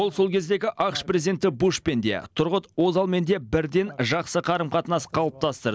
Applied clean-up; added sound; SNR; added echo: none; none; none; none.